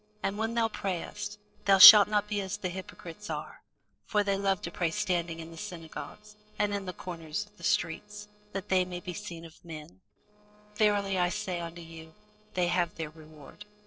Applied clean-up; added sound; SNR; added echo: neural separator model SepFormer DNS4.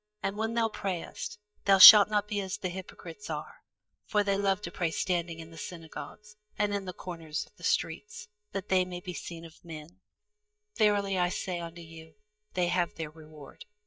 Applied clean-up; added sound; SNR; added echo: neural mask model DeepFilterNet 3.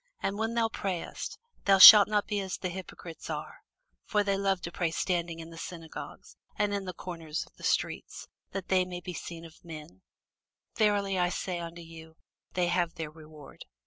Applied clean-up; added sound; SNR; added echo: none; none; none; none.